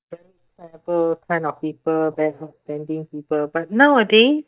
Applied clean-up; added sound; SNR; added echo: neural mask model DeepFilterNet 3.